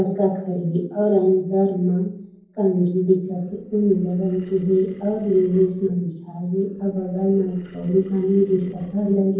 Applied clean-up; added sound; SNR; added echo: neural separator model SepFormer DNS4.